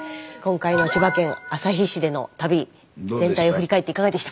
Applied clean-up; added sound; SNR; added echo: none; Hi-hat; 10 dB; none.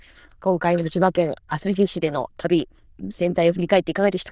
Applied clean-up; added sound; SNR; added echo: neural diffusion model UNIVERSE++.